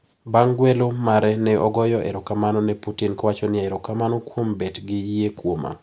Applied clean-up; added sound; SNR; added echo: none; none; none; none.